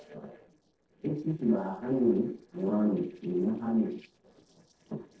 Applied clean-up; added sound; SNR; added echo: neural separator model SepFormer DNS4.